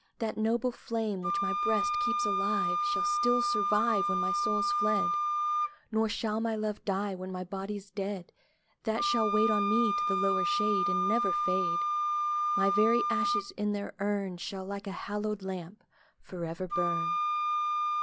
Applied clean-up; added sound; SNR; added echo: none; Wind instrument, woodwind instrument; -1 dB; none.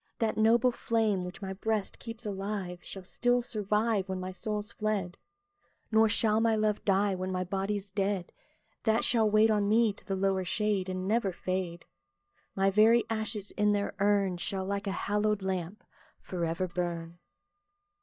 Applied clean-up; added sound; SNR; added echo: neural mask model DeepFilterNet 3.